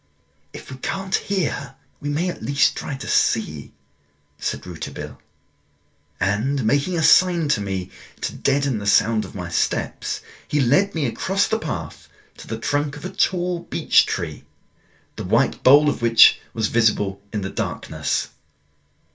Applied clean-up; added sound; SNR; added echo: none; none; none; reverberation time 0.2 s.